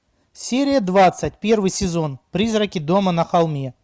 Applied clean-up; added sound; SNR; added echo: none; none; none; none.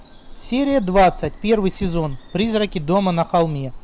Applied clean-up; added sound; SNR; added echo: none; Bird vocalization, bird call, bird song; 12 dB; none.